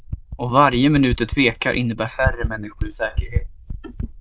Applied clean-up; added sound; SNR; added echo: neural diffusion model UNIVERSE++.